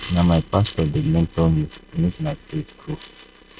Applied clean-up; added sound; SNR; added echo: neural mask model RNNoise.